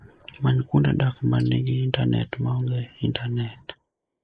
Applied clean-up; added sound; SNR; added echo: neural mask model Resemble Enhance denoiser.